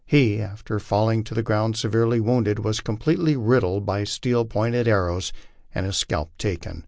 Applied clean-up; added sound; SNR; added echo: none; none; none; none.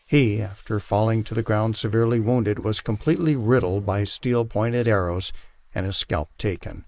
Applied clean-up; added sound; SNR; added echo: neural mask model Resemble Enhance denoiser.